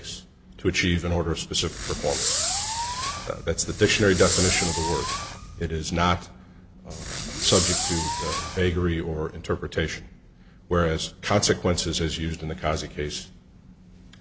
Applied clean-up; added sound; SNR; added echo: none; Fireworks; 2 dB; none.